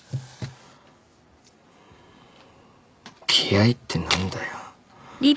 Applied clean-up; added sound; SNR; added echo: none; Tools; 1 dB; none.